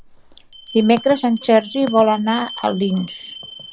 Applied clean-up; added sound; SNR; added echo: none; Bell; 18 dB; none.